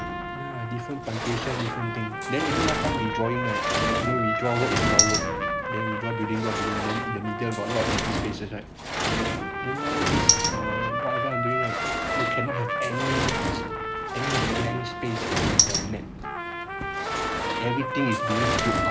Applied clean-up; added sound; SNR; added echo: none; Trumpet + Sliding door; -5 dB; none.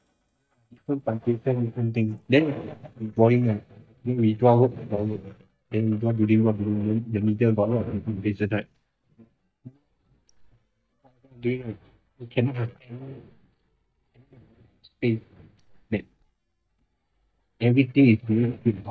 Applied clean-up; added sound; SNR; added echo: neural mask model DeepFilterNet 3.